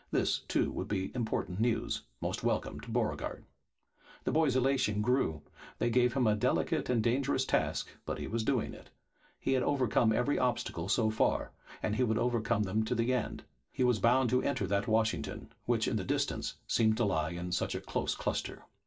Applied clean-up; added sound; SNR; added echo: none; none; none; reverberation time 0.2 s.